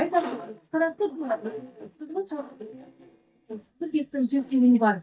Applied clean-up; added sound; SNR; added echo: neural mask model DeepFilterNet 3.